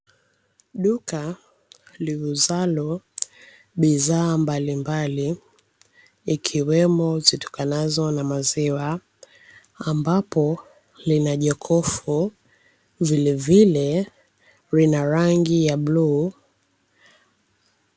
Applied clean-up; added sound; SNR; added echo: none; none; none; none.